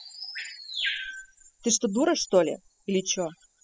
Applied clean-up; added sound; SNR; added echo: classical method spectral subtraction.